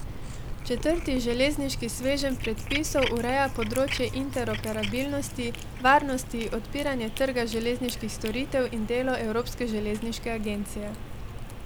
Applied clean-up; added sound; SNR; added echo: none; Cat; 6 dB; none.